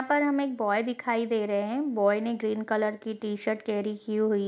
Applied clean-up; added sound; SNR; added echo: none; none; none; none.